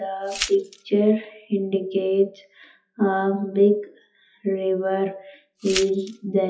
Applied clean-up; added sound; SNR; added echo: classical method WPE with log-MMSE.